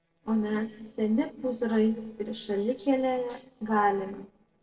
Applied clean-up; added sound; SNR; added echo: neural separator model SepFormer DNS4.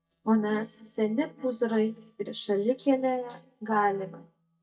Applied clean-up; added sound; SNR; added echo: neural mask model DeepFilterNet 3.